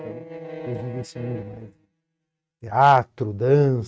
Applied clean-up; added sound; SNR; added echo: neural mask model RNNoise.